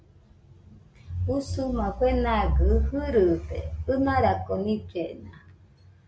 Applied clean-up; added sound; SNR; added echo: none; none; none; none.